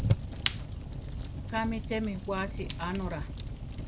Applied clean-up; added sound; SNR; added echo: none; Fire; -2 dB; none.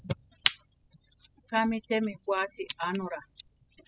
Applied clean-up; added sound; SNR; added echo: classical method spectral subtraction.